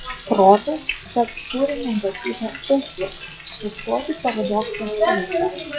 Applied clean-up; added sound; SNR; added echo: classical method log-MMSE.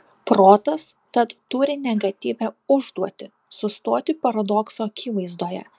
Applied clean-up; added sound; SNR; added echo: none; none; none; none.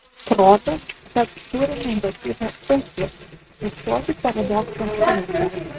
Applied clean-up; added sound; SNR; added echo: neural mask model RNNoise.